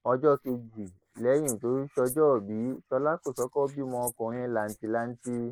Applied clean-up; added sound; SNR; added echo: neural mask model Resemble Enhance denoiser.